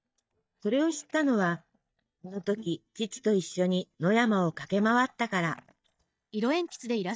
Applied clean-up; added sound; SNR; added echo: neural mask model DeepFilterNet 3.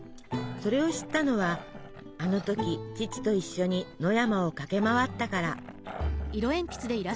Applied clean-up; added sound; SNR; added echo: none; Growling; 17 dB; none.